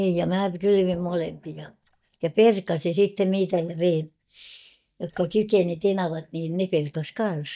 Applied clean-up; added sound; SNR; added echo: neural mask model DeepFilterNet 3.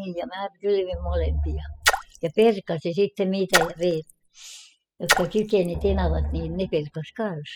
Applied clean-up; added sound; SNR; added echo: classical method spectral subtraction.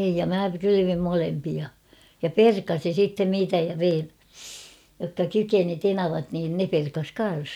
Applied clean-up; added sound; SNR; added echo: none; none; none; none.